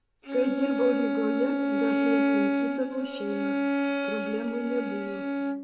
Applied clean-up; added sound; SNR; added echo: none; Bowed string instrument; -3 dB; reverberation time 1.2 s.